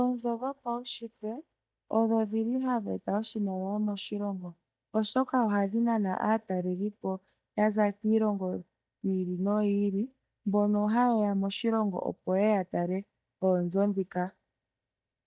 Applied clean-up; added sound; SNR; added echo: neural mask model DeepFilterNet 3.